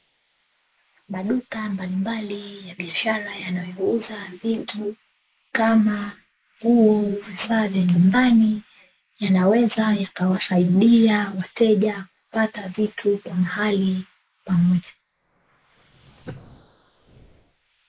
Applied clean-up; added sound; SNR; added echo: neural mask model Resemble Enhance denoiser.